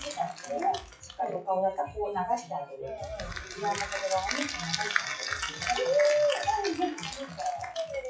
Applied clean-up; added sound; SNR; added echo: classical method WPE with log-MMSE.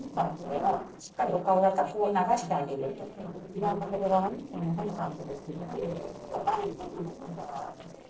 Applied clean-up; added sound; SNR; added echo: neural separator model SepFormer DNS4.